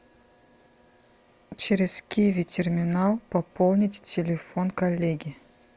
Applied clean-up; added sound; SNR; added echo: none; none; none; none.